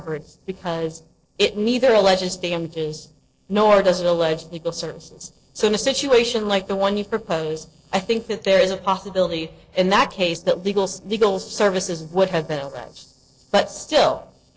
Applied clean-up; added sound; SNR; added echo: neural separator model SepFormer DNS4.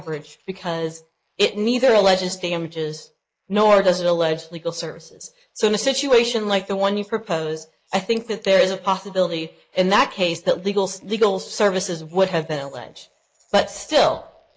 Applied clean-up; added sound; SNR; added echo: neural mask model Resemble Enhance denoiser.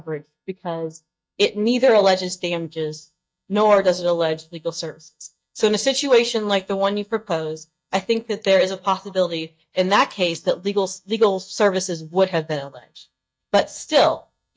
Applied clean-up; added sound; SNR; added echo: neural mask model DeepFilterNet 3.